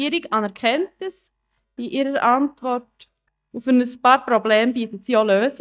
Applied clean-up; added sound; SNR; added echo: neural mask model DeepFilterNet 3.